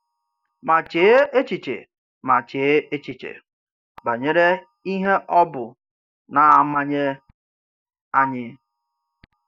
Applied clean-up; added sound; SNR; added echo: neural mask model DeepFilterNet 3.